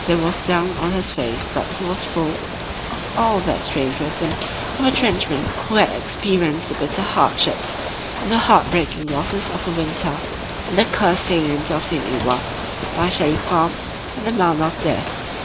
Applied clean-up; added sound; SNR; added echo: none; Ocean / Boat, Water vehicle; 6 dB; none.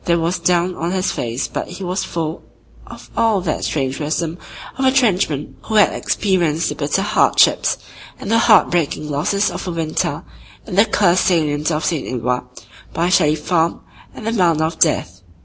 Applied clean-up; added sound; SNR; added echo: none; none; none; none.